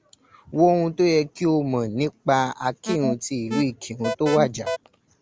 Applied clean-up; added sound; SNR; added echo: none; Alarm; 6 dB; none.